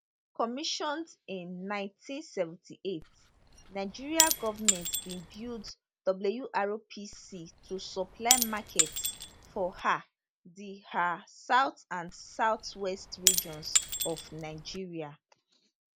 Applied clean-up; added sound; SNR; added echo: none; Shatter / Crushing; -2 dB; none.